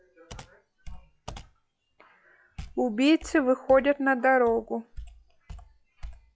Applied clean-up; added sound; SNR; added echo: classical method log-MMSE.